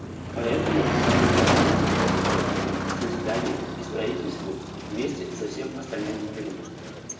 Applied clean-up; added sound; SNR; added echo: none; Motor vehicle (road); -4 dB; reverberation time 0.9 s.